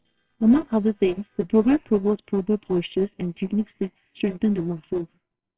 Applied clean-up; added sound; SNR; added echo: neural separator model SepFormer WHAMR!.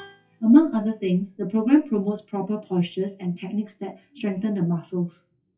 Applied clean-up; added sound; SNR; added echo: classical method WPE with log-MMSE.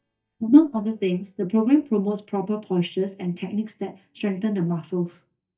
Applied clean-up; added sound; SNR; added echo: neural mask model DeepFilterNet 3.